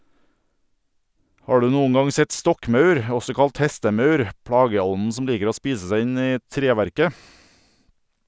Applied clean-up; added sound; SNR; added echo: none; none; none; none.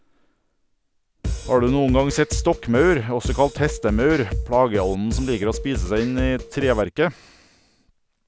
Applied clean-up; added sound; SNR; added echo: none; Drum kit; 6 dB; none.